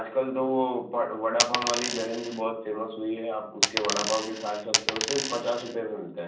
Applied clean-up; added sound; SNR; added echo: none; Coin (dropping); 0 dB; reverberation time 0.6 s.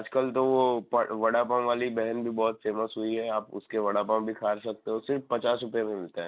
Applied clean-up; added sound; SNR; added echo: none; none; none; none.